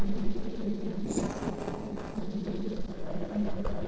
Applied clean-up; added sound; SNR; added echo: neural separator model SepFormer DNS4.